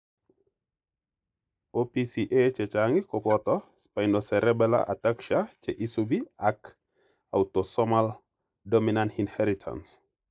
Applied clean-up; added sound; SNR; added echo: neural mask model Resemble Enhance denoiser.